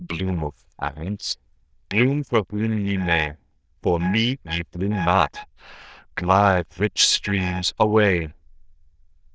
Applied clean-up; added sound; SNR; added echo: neural diffusion model UNIVERSE++.